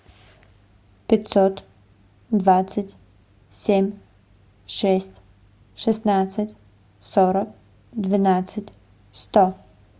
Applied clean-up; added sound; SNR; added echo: none; none; none; none.